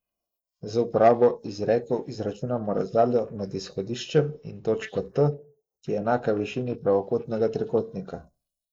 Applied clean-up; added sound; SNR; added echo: neural mask model Resemble Enhance denoiser.